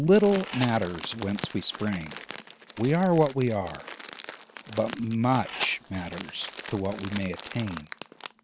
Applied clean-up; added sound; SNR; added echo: none; Fire + Crumpling, crinkling; 11 dB; none.